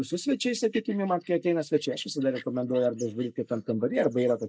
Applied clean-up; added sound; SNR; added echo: neural mask model Resemble Enhance denoiser.